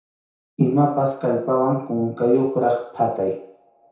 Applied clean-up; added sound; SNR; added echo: none; none; none; reverberation time 0.6 s.